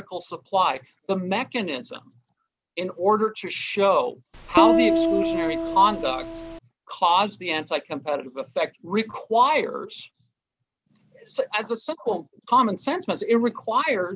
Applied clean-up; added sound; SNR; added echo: none; Piano; -2 dB; none.